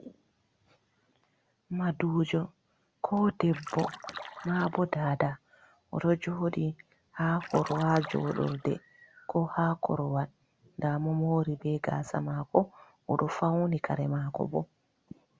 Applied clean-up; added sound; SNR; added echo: none; Splash, splatter; 12 dB; none.